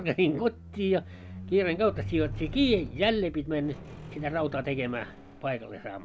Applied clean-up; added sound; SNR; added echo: none; Squeak; 12 dB; none.